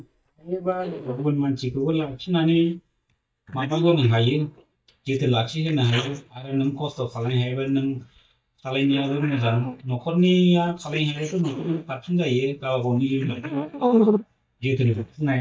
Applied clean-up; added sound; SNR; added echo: neural mask model DeepFilterNet 3.